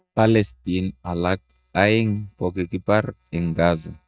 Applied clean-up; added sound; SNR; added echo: neural mask model DeepFilterNet 3.